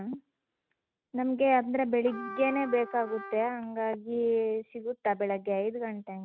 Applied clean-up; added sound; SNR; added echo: neural mask model RNNoise.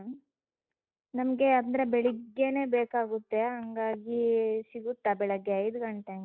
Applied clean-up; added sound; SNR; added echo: neural mask model DeepFilterNet 3.